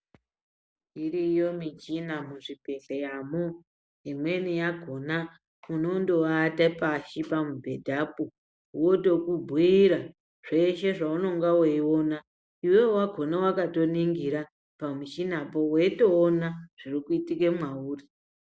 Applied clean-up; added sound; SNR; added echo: none; none; none; none.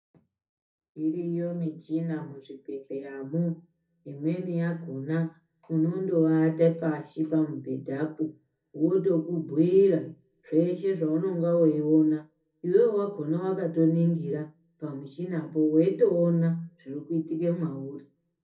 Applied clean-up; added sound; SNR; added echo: none; none; none; reverberation time 0.3 s.